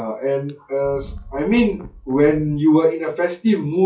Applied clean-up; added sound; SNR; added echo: classical method log-MMSE.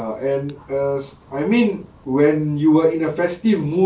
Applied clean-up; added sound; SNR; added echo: none; none; none; none.